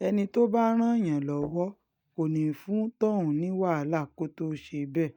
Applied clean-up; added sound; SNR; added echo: neural mask model DeepFilterNet 3.